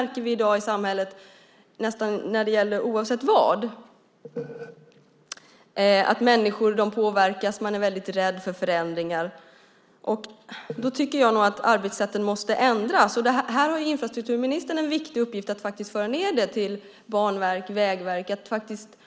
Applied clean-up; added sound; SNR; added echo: none; none; none; none.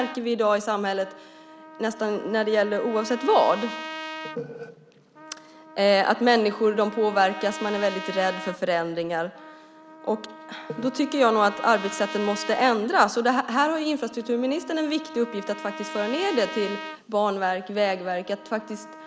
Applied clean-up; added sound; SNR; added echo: none; Trumpet; 14 dB; none.